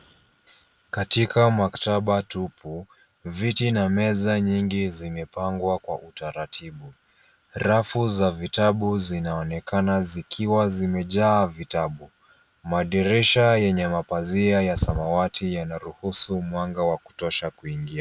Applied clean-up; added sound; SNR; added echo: none; none; none; none.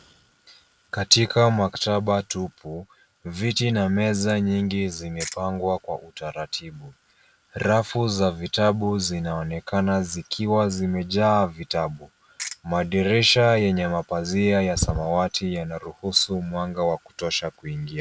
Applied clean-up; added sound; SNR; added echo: none; Ratchet, pawl; 11 dB; none.